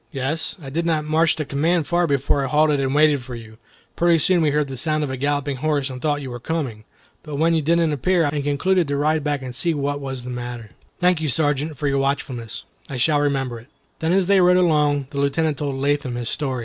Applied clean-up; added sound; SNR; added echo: none; none; none; none.